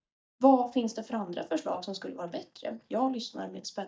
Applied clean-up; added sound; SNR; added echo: neural mask model DeepFilterNet 3.